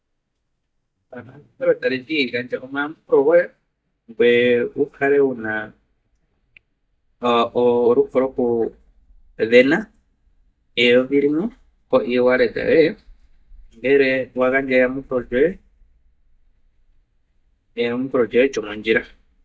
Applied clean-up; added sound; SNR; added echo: neural mask model DeepFilterNet 3.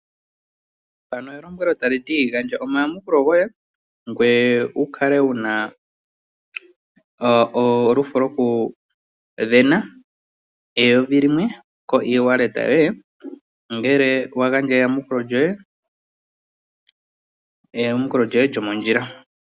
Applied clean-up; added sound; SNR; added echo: none; none; none; none.